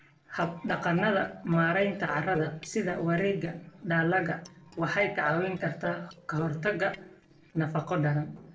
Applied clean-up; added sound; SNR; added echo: neural separator model SepFormer DNS4.